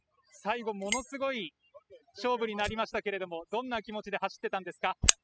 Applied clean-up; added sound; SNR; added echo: classical method spectral subtraction.